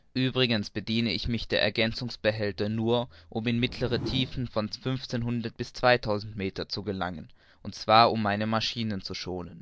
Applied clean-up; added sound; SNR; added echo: none; Whoosh, swoosh, swish; 13 dB; none.